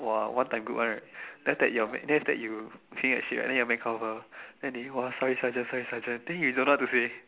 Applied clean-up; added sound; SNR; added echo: none; none; none; none.